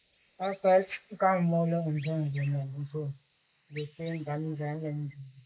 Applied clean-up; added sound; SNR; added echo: neural mask model Resemble Enhance denoiser.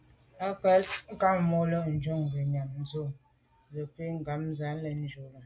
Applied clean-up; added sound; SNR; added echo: none; none; none; none.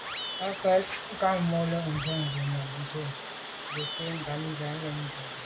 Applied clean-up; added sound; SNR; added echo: none; Water + Animal; 7 dB; none.